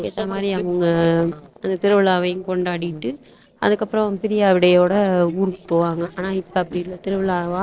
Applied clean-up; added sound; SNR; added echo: neural separator model SepFormer DNS4.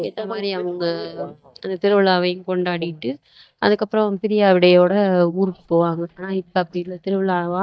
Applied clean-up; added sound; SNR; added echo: neural mask model DeepFilterNet 3.